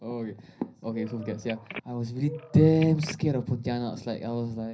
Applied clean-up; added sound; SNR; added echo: none; Telephone; 15 dB; reverberation time 0.5 s.